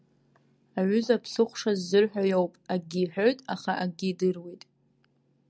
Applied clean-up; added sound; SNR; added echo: none; none; none; none.